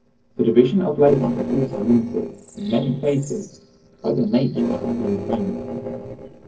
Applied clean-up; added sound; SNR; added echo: neural separator model SepFormer DNS4.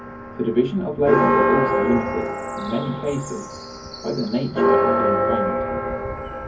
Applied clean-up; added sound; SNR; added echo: none; Church bell; -3 dB; reverberation time 0.3 s.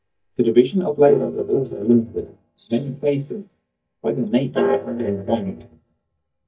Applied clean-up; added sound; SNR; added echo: neural mask model DeepFilterNet 3.